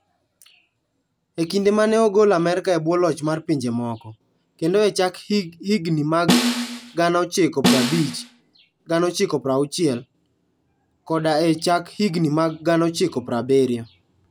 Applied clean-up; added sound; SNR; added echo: none; Snare drum; 1 dB; none.